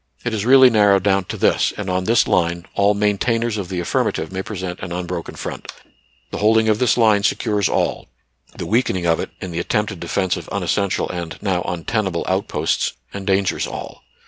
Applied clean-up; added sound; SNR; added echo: none; none; none; none.